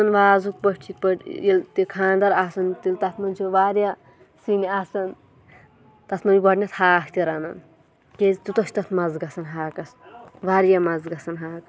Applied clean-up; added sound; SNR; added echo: none; none; none; none.